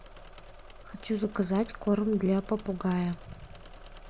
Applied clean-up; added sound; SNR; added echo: none; Engine / Mechanisms; 16 dB; none.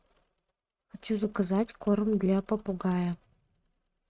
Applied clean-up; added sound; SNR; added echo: neural mask model RNNoise.